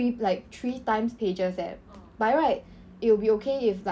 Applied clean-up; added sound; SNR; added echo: none; none; none; none.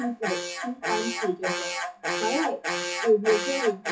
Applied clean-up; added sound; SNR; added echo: classical method WPE with log-MMSE.